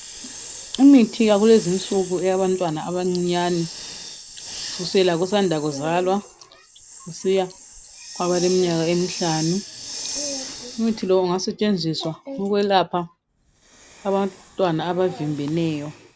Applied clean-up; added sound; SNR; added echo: none; Hiss; 15 dB; none.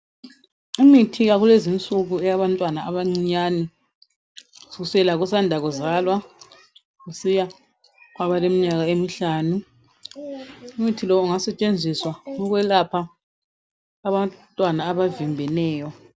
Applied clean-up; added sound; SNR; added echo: none; none; none; none.